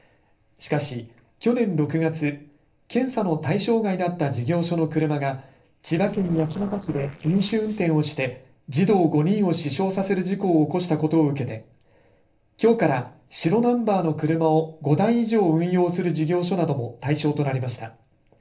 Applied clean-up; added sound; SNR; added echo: neural separator model SepFormer DNS4.